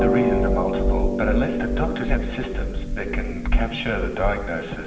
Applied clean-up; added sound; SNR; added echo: none; Harp; -4 dB; reverberation time 1.0 s.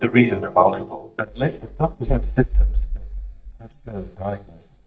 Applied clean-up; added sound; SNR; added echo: neural mask model DeepFilterNet 3.